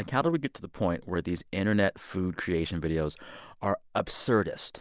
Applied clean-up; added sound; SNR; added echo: none; none; none; none.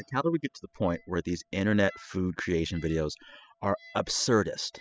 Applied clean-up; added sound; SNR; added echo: classical method spectral subtraction.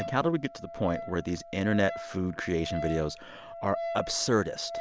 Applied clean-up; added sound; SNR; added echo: none; Wind instrument, woodwind instrument; 9 dB; none.